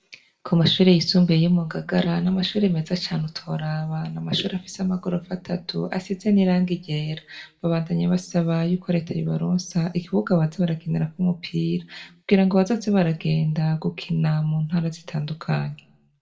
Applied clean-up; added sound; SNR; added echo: none; none; none; reverberation time 0.3 s.